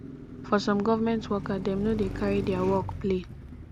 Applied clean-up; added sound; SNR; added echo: none; Car passing by; 9 dB; none.